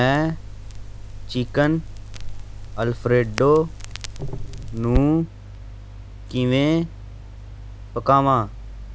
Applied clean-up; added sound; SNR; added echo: none; Crackle; 9 dB; none.